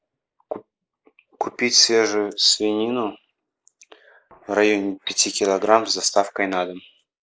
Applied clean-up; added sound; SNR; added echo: neural mask model Resemble Enhance denoiser.